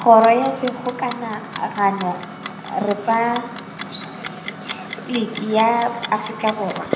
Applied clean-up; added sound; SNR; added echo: none; Clock; 11 dB; reverberation time 0.9 s.